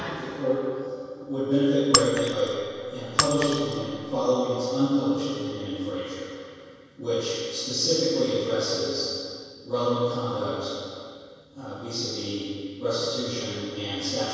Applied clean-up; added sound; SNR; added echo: none; Shatter; 2 dB; reverberation time 2.2 s.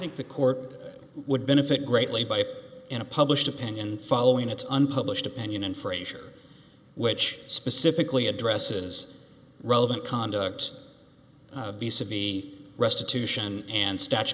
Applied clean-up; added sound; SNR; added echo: none; none; none; none.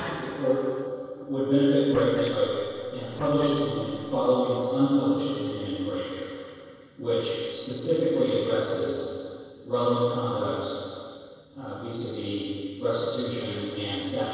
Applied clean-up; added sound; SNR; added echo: neural separator model SepFormer DNS4.